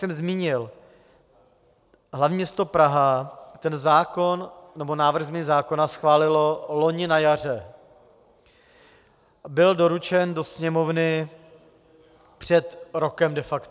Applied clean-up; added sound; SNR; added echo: none; none; none; none.